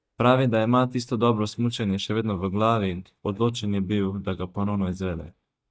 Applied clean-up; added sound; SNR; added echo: neural mask model DeepFilterNet 3.